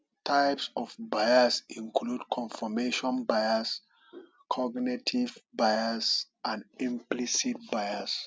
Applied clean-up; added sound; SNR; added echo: none; none; none; none.